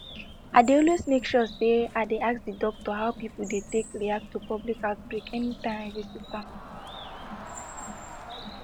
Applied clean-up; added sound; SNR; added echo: none; Crowd + Bird; 14 dB; none.